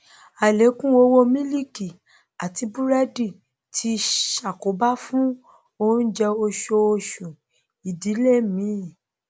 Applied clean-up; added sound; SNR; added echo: none; none; none; none.